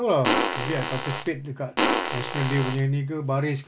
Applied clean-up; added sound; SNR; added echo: none; Fart; 0 dB; none.